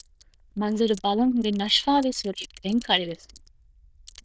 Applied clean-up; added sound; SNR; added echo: neural diffusion model UNIVERSE++.